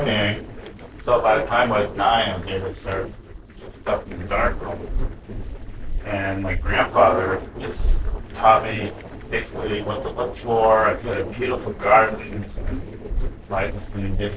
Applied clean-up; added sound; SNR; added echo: neural separator model SepFormer DNS4.